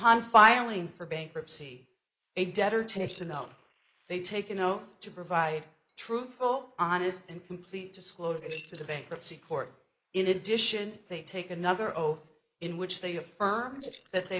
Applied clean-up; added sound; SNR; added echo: neural mask model Resemble Enhance denoiser.